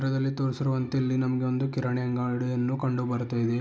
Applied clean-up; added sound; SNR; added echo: none; none; none; none.